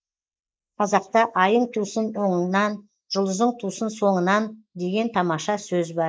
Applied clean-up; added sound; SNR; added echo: neural mask model Resemble Enhance denoiser.